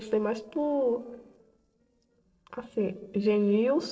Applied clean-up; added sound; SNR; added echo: neural separator model SepFormer DNS4.